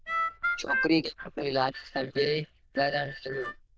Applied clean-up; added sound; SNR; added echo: neural diffusion model UNIVERSE++.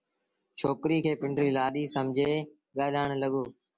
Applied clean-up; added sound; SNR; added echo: none; none; none; none.